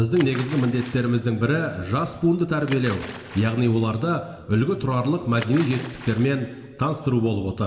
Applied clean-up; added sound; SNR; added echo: none; Splash, splatter; 19 dB; reverberation time 1.6 s.